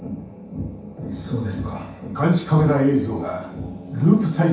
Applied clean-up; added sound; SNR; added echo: none; none; none; reverberation time 0.7 s.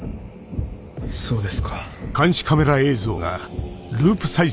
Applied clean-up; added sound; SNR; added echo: none; none; none; none.